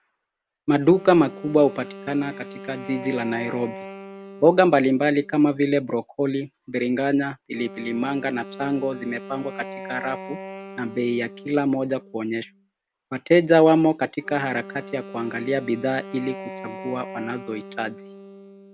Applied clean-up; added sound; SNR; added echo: none; Wind instrument, woodwind instrument; 16 dB; none.